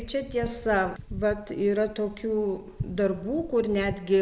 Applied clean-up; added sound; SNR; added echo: none; none; none; none.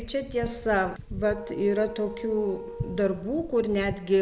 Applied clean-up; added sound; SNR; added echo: none; Wind instrument, woodwind instrument; 14 dB; none.